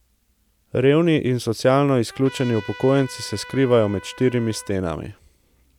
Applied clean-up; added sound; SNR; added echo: none; Trumpet; 19 dB; none.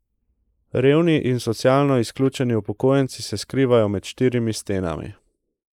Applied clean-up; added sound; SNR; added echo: neural mask model Resemble Enhance denoiser.